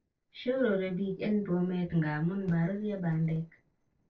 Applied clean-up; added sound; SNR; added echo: neural separator model SepFormer DNS4.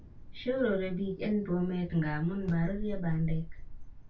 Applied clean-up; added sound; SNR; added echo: none; Thunder; 7 dB; reverberation time 0.2 s.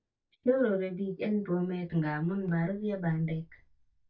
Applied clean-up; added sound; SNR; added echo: neural mask model DeepFilterNet 3.